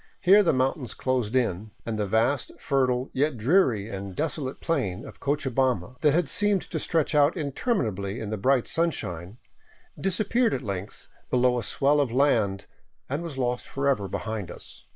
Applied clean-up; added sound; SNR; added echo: neural mask model Resemble Enhance denoiser.